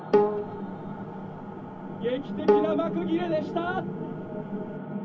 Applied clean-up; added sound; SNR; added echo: none; Bowed string instrument; -1 dB; reverberation time 0.3 s.